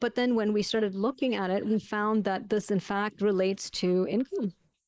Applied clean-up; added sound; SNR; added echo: neural mask model Resemble Enhance denoiser.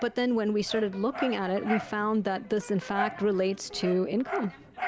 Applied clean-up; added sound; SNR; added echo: none; Dog; 10 dB; none.